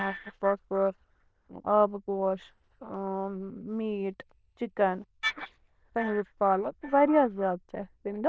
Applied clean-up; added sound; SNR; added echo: neural diffusion model UNIVERSE++.